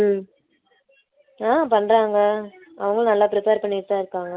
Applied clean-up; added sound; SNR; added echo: none; none; none; none.